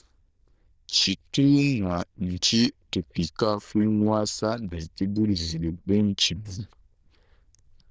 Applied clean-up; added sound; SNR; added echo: neural diffusion model UNIVERSE++.